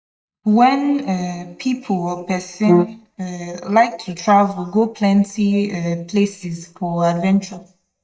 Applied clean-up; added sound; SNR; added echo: neural mask model DeepFilterNet 3.